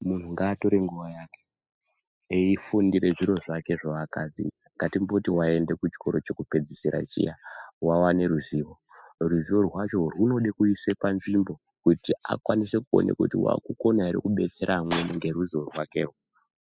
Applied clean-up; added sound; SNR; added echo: classical method spectral subtraction.